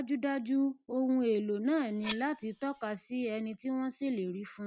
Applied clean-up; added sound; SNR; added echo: none; Cutlery, silverware; -3 dB; none.